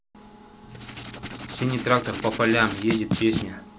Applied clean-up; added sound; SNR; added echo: none; Writing; 4 dB; none.